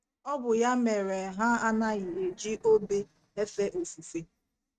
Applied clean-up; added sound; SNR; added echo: neural mask model RNNoise.